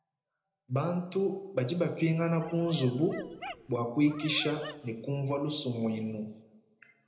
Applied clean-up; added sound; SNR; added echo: none; Dog; 14 dB; reverberation time 0.8 s.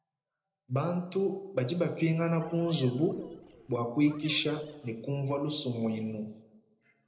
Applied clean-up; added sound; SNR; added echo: neural separator model SepFormer DNS4.